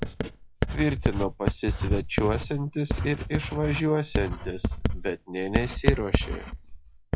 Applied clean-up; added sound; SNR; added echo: classical method log-MMSE.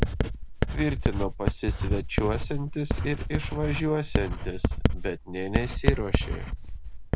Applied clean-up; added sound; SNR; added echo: none; Writing; -3 dB; none.